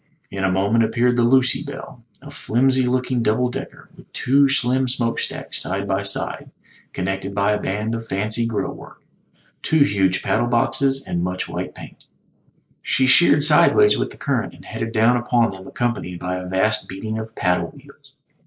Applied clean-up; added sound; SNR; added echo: neural mask model Resemble Enhance denoiser.